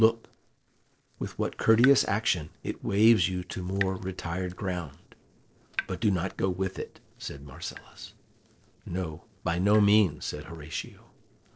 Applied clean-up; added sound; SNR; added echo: neural separator model SepFormer DNS4.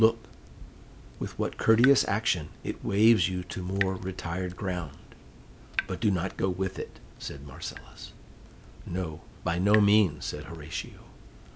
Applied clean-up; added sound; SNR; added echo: none; Drip / Water tap, faucet; 14 dB; none.